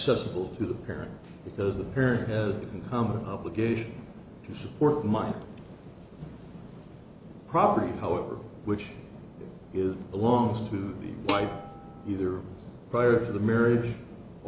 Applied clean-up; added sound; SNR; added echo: none; Dishes, pots, and pans; 10 dB; none.